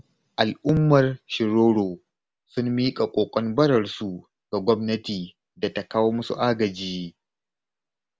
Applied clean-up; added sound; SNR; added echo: none; none; none; none.